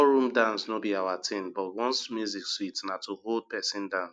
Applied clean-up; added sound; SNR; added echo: none; none; none; none.